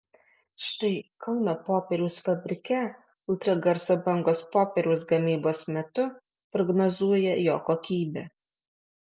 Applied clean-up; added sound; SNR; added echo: none; none; none; none.